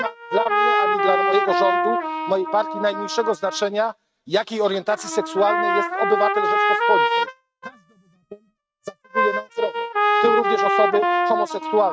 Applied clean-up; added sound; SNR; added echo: neural mask model RNNoise.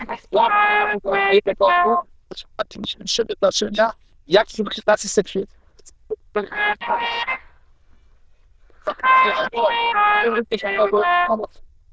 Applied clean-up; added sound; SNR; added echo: neural diffusion model UNIVERSE++.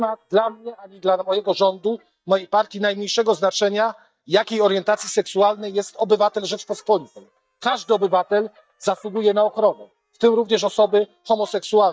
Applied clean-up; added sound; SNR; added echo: neural mask model DeepFilterNet 3.